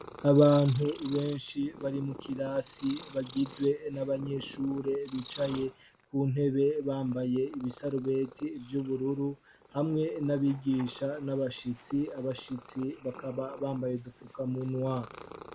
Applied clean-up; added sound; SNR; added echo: none; Purr; 19 dB; none.